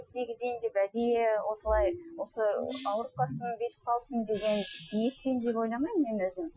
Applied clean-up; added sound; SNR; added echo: classical method Wiener filter.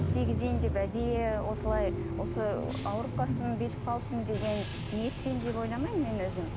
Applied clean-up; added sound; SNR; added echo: none; Bus / Engine; 0 dB; none.